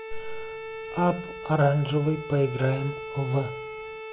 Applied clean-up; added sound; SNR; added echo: none; Bowed string instrument; 10 dB; none.